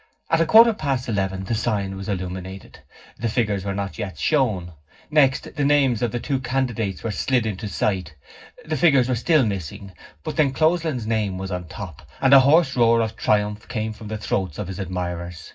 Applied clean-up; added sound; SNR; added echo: none; Wind; 20 dB; reverberation time 0.4 s.